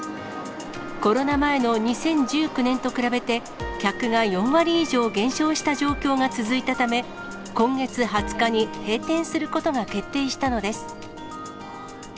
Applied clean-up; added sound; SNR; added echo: none; none; none; none.